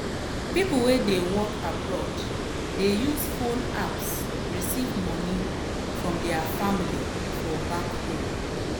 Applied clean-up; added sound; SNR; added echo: none; Water; 0 dB; none.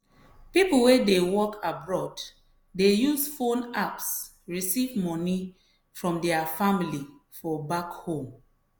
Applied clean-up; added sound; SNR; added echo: none; none; none; none.